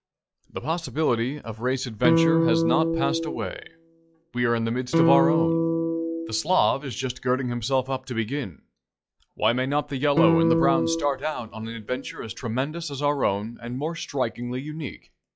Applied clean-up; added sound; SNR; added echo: classical method log-MMSE.